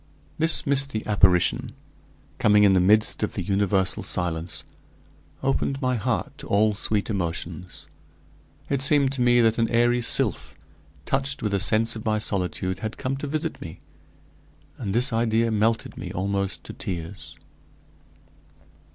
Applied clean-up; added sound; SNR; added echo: none; none; none; none.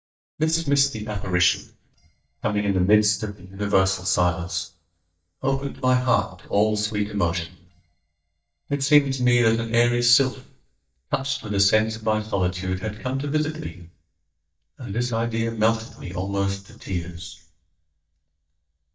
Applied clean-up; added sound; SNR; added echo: neural mask model DeepFilterNet 3.